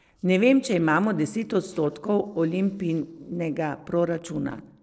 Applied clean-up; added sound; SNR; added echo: neural separator model SepFormer DNS4.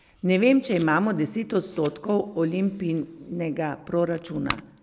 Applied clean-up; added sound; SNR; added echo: none; Packing tape, duct tape; 16 dB; none.